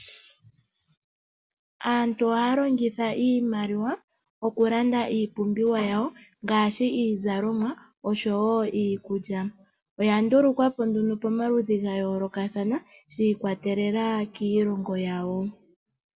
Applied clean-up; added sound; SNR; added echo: none; none; none; none.